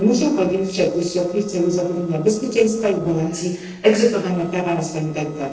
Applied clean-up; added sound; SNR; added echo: neural separator model SepFormer DNS4.